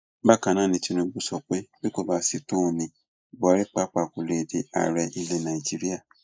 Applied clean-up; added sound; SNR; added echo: neural mask model Resemble Enhance denoiser.